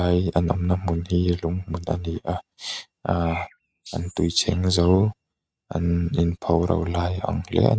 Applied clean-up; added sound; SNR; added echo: neural mask model RNNoise.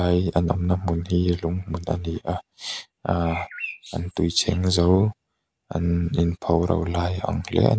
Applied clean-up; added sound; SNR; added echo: neural mask model Resemble Enhance denoiser.